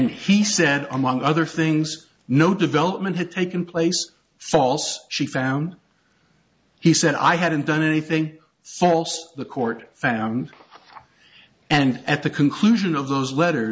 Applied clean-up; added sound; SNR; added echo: none; none; none; none.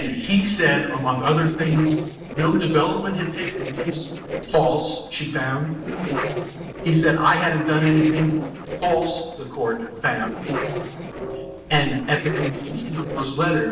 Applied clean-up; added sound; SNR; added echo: neural separator model SepFormer DNS4.